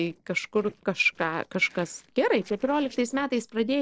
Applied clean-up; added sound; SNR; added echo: neural separator model SepFormer DNS4.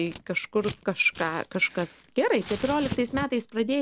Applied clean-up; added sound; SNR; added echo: none; Scissors; 14 dB; none.